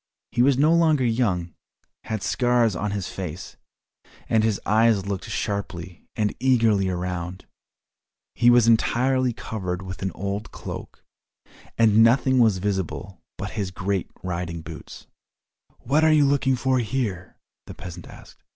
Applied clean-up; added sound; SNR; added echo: none; none; none; none.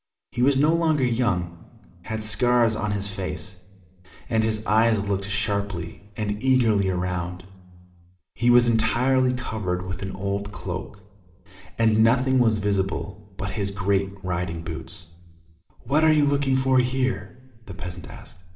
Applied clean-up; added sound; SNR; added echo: none; none; none; reverberation time 1.2 s.